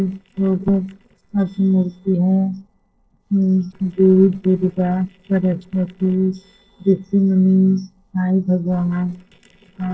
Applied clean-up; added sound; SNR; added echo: neural separator model SepFormer DNS4.